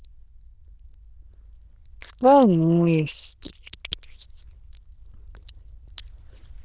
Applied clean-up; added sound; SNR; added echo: neural diffusion model UNIVERSE++.